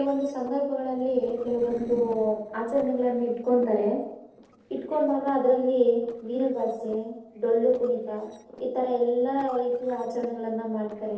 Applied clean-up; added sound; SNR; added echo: neural separator model SepFormer DNS4.